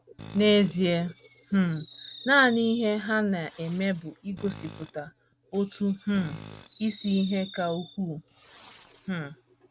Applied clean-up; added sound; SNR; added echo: none; Fireworks + Tools; 19 dB; none.